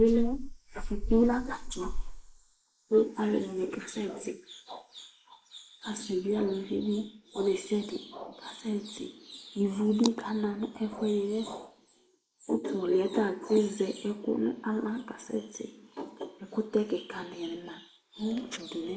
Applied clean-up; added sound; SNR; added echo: neural mask model Resemble Enhance denoiser.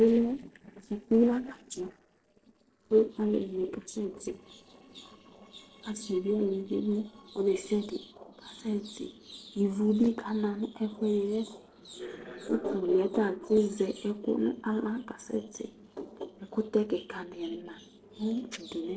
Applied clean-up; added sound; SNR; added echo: neural separator model SepFormer DNS4.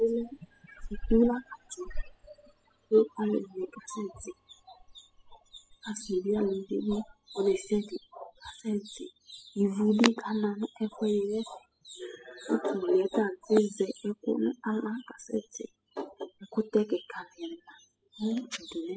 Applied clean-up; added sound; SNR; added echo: classical method spectral subtraction.